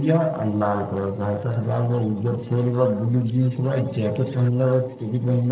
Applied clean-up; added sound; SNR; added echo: neural separator model SepFormer DNS4.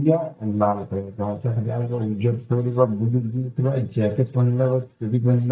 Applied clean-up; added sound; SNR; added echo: neural mask model DeepFilterNet 3.